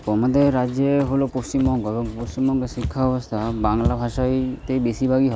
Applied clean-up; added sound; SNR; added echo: none; Walk, footsteps; 13 dB; none.